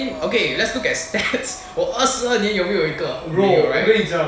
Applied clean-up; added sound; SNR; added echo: none; Breathing; 18 dB; reverberation time 0.5 s.